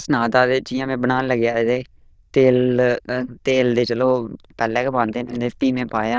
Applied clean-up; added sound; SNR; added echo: neural diffusion model UNIVERSE++.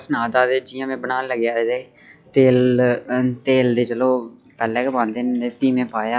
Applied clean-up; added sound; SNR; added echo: classical method log-MMSE.